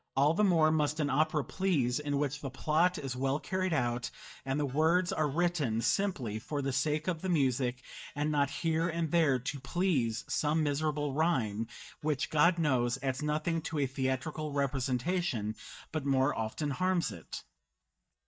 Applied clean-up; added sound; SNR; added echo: neural mask model DeepFilterNet 3.